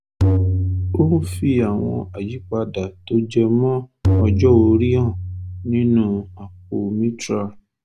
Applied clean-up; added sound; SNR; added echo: none; Tabla; 3 dB; none.